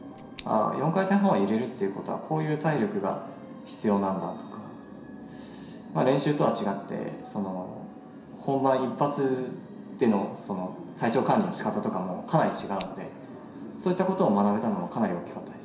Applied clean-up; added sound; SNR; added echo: none; Scissors; 18 dB; reverberation time 0.7 s.